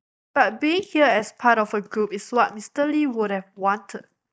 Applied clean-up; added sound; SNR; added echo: neural mask model DeepFilterNet 3.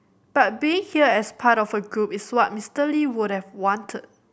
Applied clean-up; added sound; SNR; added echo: none; none; none; none.